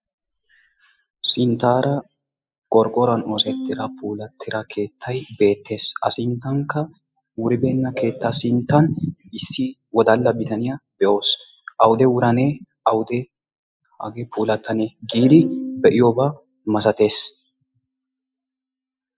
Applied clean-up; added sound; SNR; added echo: classical method spectral subtraction.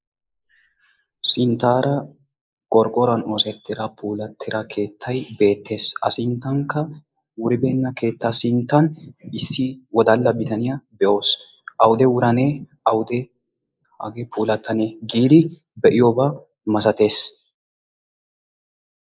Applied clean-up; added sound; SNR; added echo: neural mask model Resemble Enhance denoiser.